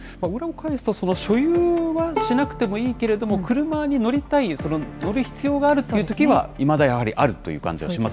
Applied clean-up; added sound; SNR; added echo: none; Bowed string instrument; 12 dB; none.